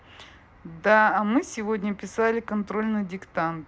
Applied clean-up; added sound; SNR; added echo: none; none; none; none.